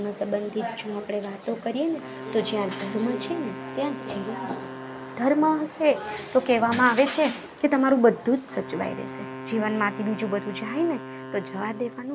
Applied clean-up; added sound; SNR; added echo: none; Wind instrument, woodwind instrument; 14 dB; none.